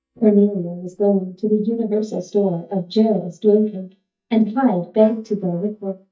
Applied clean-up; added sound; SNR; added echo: neural mask model DeepFilterNet 3.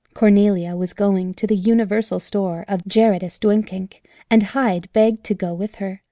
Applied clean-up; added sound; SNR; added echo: none; none; none; none.